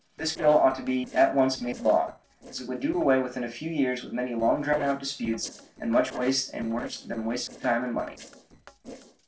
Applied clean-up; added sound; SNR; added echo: neural separator model SepFormer DNS4.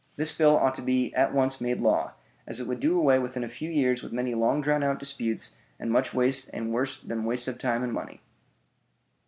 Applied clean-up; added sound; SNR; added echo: none; none; none; none.